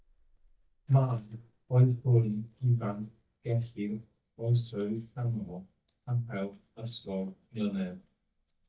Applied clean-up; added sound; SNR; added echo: neural mask model DeepFilterNet 3.